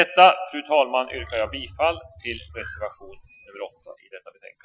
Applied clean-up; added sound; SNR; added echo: classical method Wiener filter.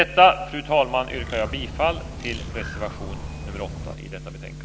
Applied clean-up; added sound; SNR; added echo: none; Bird; 10 dB; none.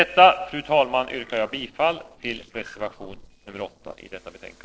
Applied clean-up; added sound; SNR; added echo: neural separator model SepFormer DNS4.